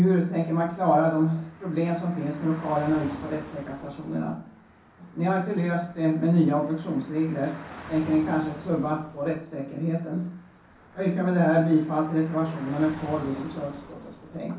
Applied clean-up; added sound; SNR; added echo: none; Traffic noise, roadway noise / Car; 19 dB; reverberation time 0.6 s.